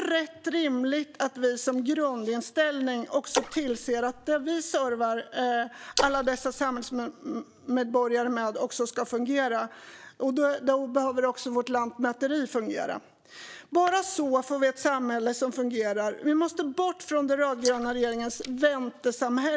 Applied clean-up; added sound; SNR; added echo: neural mask model Resemble Enhance denoiser.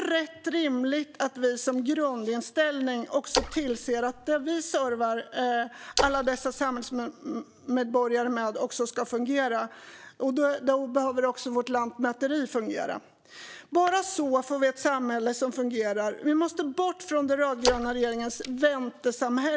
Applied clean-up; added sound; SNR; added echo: none; Splash, splatter; 6 dB; none.